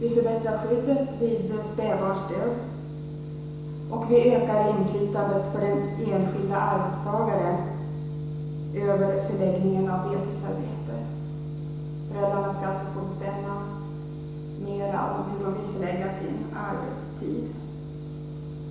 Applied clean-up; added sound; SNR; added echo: none; none; none; reverberation time 1.0 s.